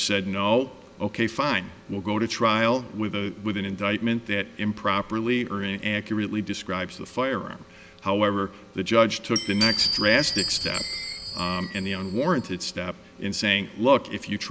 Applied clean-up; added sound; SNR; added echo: none; Glass; 4 dB; none.